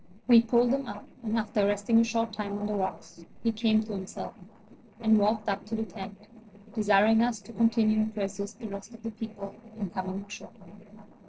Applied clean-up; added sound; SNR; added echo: neural separator model SepFormer DNS4.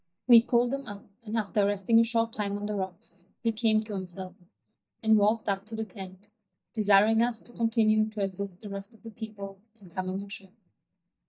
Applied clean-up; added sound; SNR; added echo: neural mask model DeepFilterNet 3.